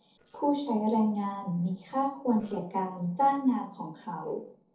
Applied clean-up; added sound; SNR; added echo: neural separator model SepFormer DNS4.